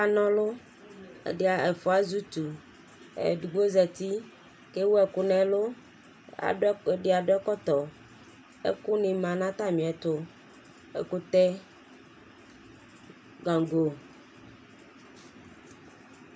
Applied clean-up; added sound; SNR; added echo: none; none; none; none.